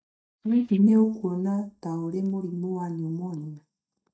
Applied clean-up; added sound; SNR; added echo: neural mask model DeepFilterNet 3.